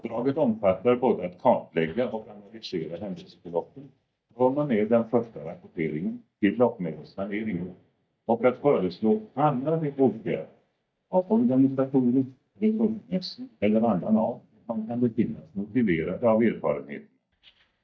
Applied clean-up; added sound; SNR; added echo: neural mask model DeepFilterNet 3.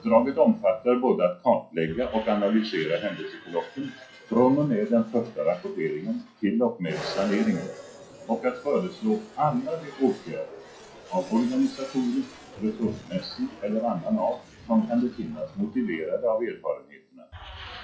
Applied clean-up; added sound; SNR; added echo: classical method WPE with log-MMSE.